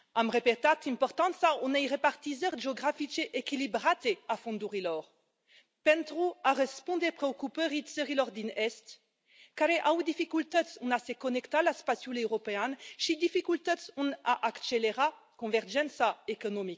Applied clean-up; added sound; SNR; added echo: none; none; none; none.